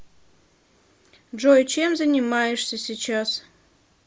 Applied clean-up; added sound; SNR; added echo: none; none; none; none.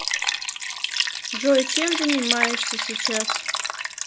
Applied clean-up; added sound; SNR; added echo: none; Liquid; -1 dB; none.